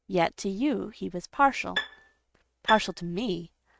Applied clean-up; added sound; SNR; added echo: neural mask model RNNoise.